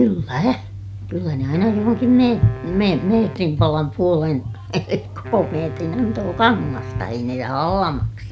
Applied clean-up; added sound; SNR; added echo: none; Wind instrument, woodwind instrument; 17 dB; none.